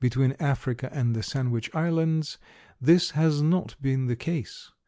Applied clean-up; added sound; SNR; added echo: none; none; none; none.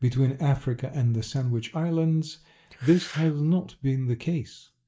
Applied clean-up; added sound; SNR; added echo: neural mask model DeepFilterNet 3.